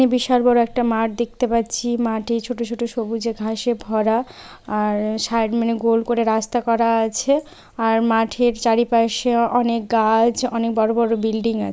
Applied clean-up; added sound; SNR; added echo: none; none; none; none.